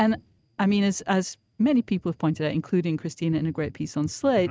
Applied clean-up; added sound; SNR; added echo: neural mask model RNNoise.